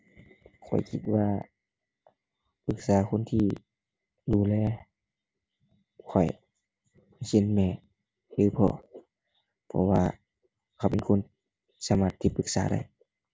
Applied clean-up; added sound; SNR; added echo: none; none; none; none.